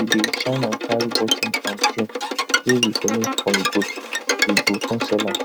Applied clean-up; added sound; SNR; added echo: none; Bowed string instrument; -1 dB; none.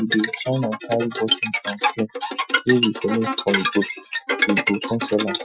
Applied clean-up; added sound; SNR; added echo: classical method Wiener filter.